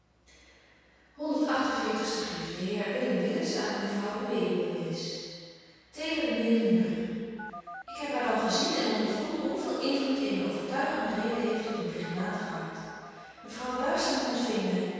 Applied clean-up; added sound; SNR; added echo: none; Telephone; 16 dB; reverberation time 2.2 s.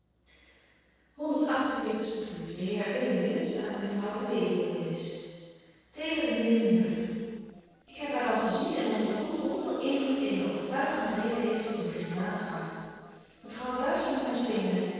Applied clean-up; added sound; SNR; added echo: neural separator model SepFormer DNS4.